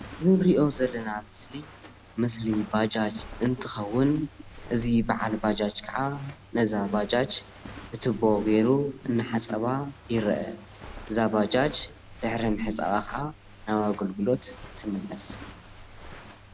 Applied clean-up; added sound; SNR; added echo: none; Walk, footsteps; 17 dB; none.